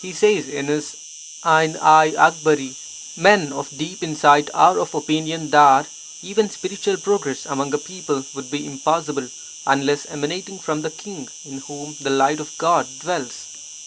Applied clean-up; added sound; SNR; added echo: none; Insect; 16 dB; none.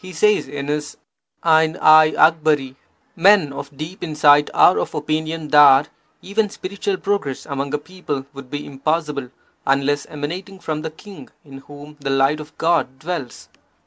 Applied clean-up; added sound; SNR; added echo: none; none; none; none.